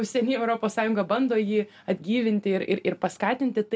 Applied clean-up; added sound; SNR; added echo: none; none; none; none.